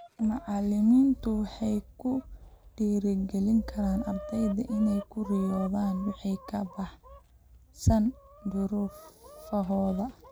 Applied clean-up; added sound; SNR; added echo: none; Chicken, rooster; 19 dB; none.